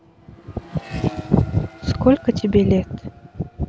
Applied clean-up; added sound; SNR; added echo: none; Accelerating, revving, vroom; 20 dB; none.